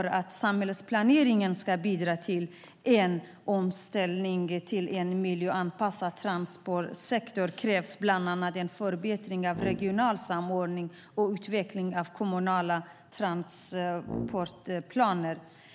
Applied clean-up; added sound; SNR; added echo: none; Brass instrument; 9 dB; none.